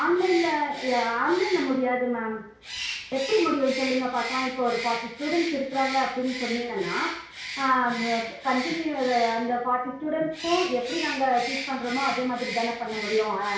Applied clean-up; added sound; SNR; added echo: none; Bird; 9 dB; reverberation time 0.6 s.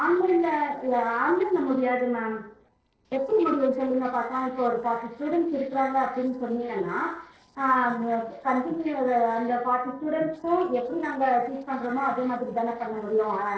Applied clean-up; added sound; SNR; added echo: neural separator model SepFormer DNS4.